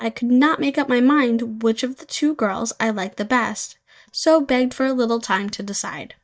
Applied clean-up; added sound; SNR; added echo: neural mask model DeepFilterNet 3.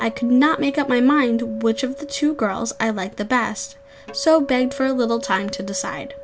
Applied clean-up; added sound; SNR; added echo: none; Acoustic guitar; 14 dB; none.